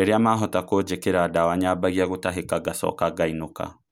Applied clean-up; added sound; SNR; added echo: none; none; none; none.